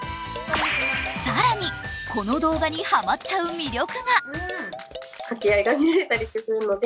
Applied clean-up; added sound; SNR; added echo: none; Telephone + Marimba, xylophone; 13 dB; none.